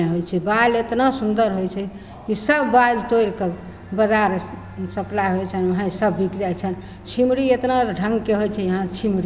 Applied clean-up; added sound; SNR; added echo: none; none; none; none.